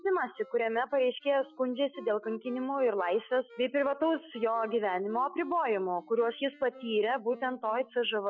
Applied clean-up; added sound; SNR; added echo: classical method Wiener filter.